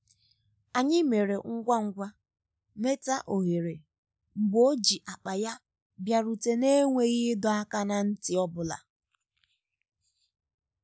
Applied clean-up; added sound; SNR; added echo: none; none; none; none.